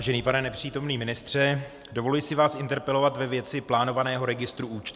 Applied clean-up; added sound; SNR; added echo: none; none; none; none.